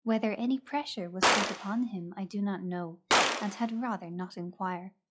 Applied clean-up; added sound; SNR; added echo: classical method log-MMSE.